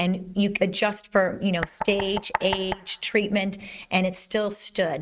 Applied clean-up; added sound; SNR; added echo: neural mask model RNNoise.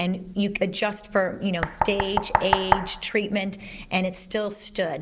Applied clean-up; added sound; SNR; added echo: none; Knock; 1 dB; none.